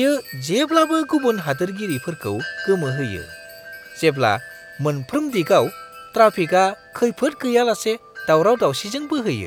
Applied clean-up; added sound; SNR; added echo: none; Wind chime; 17 dB; none.